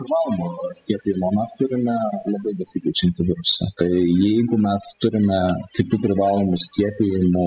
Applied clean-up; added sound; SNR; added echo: classical method spectral subtraction.